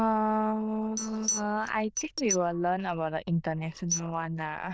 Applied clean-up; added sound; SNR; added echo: neural diffusion model UNIVERSE++.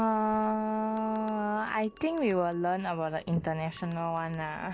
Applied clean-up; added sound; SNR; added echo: none; Bell; 9 dB; none.